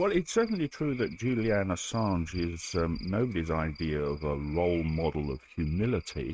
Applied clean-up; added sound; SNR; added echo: neural mask model RNNoise.